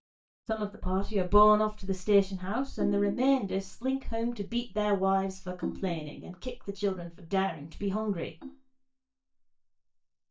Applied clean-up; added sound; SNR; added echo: neural mask model DeepFilterNet 3.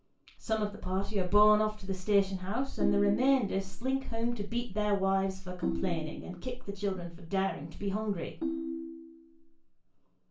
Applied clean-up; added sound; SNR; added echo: none; Ringtone; 9 dB; reverberation time 0.3 s.